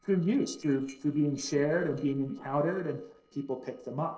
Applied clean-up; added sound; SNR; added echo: neural separator model SepFormer DNS4.